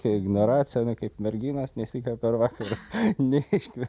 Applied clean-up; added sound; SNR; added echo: none; none; none; none.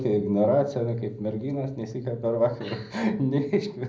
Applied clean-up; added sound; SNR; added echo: none; none; none; reverberation time 0.4 s.